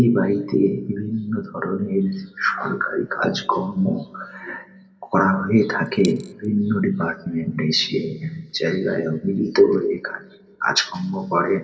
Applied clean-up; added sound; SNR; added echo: none; Coin (dropping); 19 dB; reverberation time 1.3 s.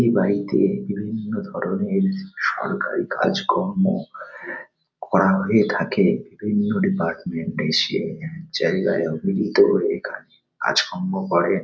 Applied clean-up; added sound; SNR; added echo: none; none; none; none.